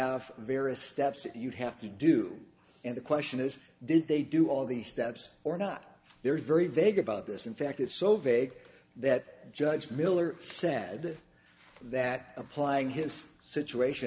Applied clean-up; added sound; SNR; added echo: none; none; none; none.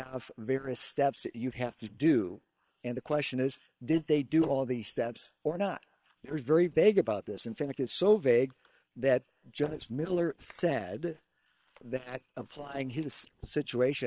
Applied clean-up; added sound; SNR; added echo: neural separator model SepFormer WHAM!.